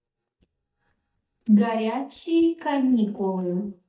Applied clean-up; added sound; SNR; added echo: neural mask model DeepFilterNet 3.